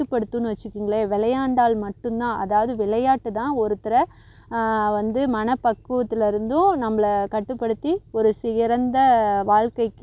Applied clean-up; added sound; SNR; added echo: none; none; none; none.